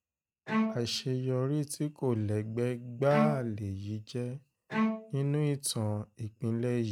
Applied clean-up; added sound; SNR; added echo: neural mask model RNNoise.